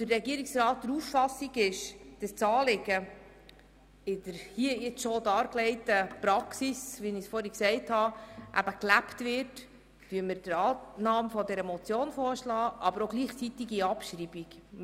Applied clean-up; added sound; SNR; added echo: none; none; none; none.